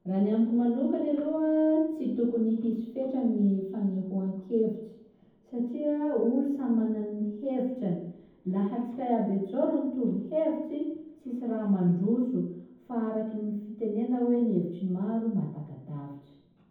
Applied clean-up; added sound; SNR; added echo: none; none; none; reverberation time 0.9 s.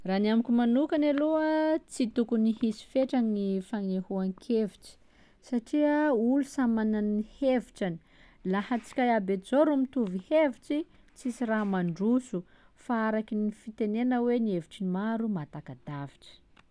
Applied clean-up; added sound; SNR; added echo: none; none; none; none.